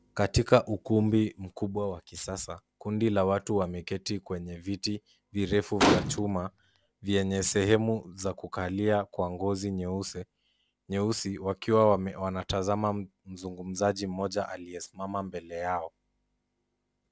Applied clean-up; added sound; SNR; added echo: none; Gunshot, gunfire; -2 dB; none.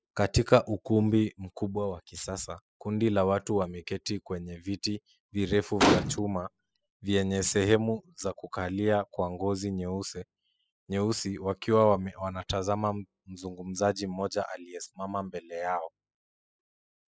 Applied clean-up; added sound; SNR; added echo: classical method spectral subtraction.